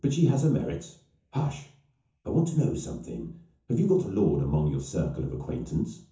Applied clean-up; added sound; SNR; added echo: none; none; none; reverberation time 0.6 s.